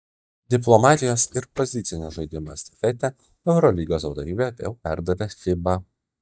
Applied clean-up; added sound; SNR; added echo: neural mask model DeepFilterNet 3.